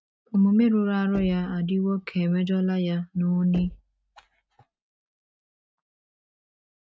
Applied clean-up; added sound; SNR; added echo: neural mask model RNNoise.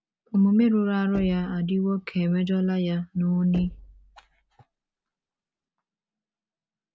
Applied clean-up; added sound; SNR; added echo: none; Knock; 18 dB; none.